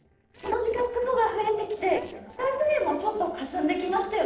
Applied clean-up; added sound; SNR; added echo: neural separator model SepFormer DNS4.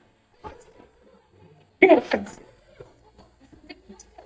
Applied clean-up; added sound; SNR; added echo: neural mask model DeepFilterNet 3.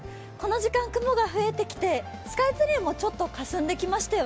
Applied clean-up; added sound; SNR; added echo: none; none; none; none.